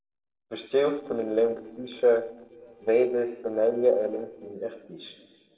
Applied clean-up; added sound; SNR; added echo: neural separator model SepFormer DNS4.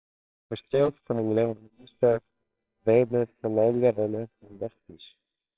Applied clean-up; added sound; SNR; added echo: neural separator model SepFormer WHAMR!.